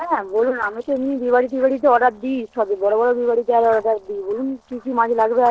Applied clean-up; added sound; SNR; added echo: neural separator model SepFormer DNS4.